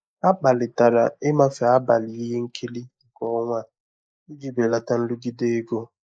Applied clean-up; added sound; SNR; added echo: neural mask model Resemble Enhance denoiser.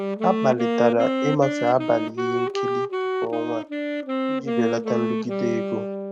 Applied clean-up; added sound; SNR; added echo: none; Wind instrument, woodwind instrument; 0 dB; none.